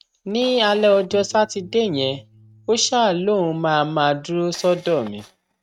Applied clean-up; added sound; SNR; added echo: neural mask model RNNoise.